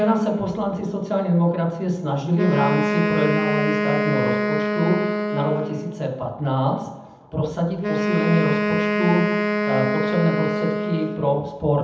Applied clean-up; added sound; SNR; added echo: none; Wind instrument, woodwind instrument; 2 dB; reverberation time 0.8 s.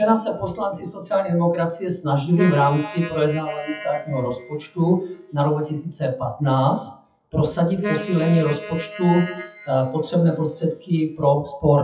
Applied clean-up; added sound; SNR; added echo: classical method WPE with log-MMSE.